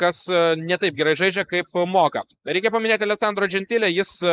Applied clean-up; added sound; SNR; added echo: neural mask model Resemble Enhance denoiser.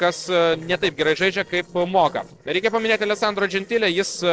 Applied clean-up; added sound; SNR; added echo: neural separator model SepFormer DNS4.